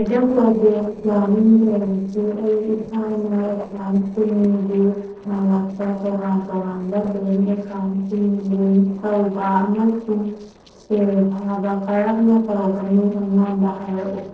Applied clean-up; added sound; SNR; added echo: neural separator model SepFormer DNS4.